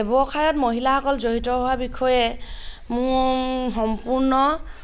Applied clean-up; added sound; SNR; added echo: none; Mechanical fan; 11 dB; none.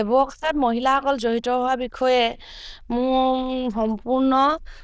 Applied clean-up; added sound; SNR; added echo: neural diffusion model UNIVERSE++.